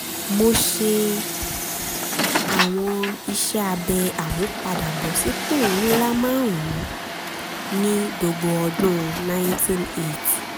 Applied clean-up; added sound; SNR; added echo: none; Truck; 4 dB; none.